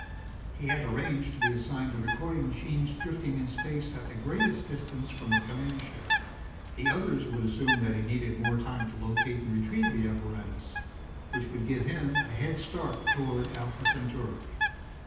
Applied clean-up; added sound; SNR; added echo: none; Bird; 2 dB; reverberation time 0.9 s.